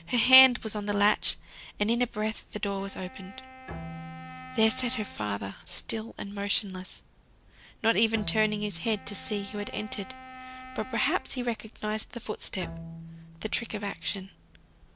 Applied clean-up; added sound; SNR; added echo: none; Bowed string instrument + Wind instrument, woodwind instrument; 15 dB; none.